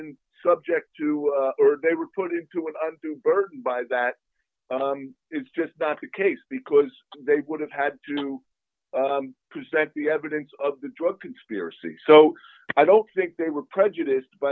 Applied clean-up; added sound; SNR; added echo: none; none; none; none.